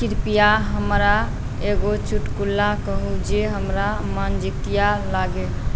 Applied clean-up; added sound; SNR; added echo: none; Boat, Water vehicle; 0 dB; none.